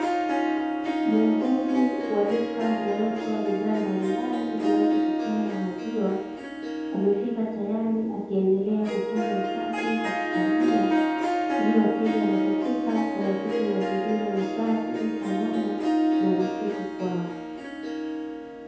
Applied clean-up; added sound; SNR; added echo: none; Harp; 0 dB; reverberation time 0.8 s.